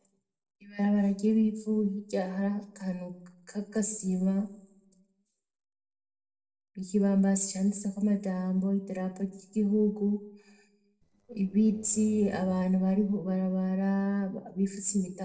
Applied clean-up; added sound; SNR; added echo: neural separator model SepFormer DNS4.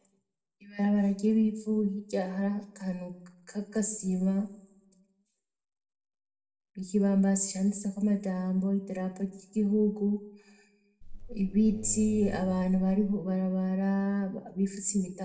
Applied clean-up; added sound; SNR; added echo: none; Buzz; 10 dB; reverberation time 0.6 s.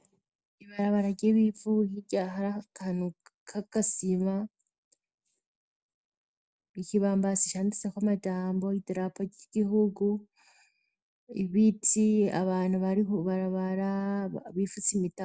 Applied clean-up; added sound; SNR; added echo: none; none; none; none.